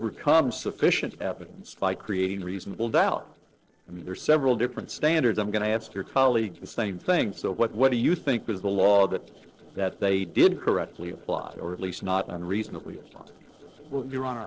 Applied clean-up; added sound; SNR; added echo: neural separator model SepFormer DNS4.